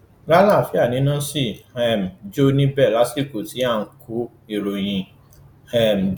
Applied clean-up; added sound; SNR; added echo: none; none; none; none.